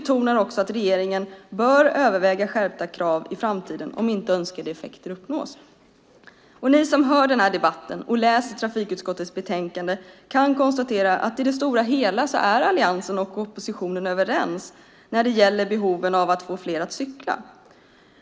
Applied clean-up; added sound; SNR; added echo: none; none; none; none.